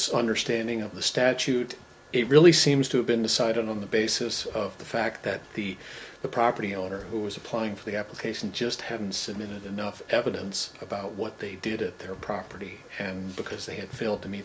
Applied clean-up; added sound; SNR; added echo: none; none; none; none.